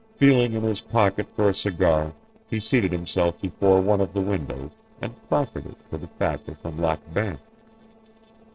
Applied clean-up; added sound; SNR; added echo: neural separator model SepFormer DNS4.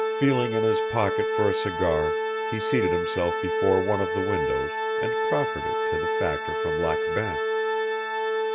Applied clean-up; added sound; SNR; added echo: none; Organ; -3 dB; none.